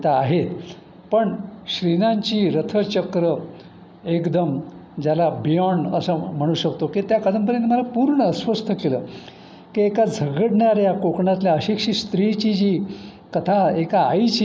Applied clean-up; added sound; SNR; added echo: none; none; none; none.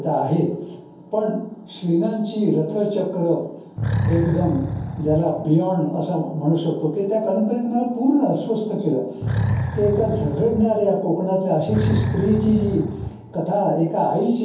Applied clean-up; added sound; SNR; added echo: none; Animal; 4 dB; reverberation time 0.6 s.